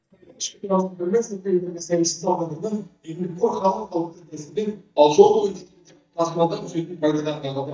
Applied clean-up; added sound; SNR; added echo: neural mask model DeepFilterNet 3.